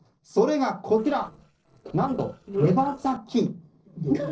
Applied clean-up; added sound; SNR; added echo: neural separator model SepFormer DNS4.